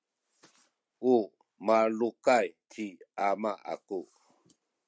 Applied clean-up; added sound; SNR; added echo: none; none; none; none.